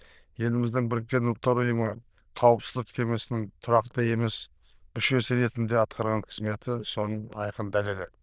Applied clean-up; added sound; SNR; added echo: neural diffusion model UNIVERSE++.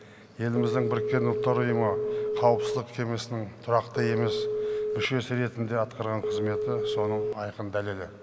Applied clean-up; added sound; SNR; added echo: none; Telephone; 2 dB; none.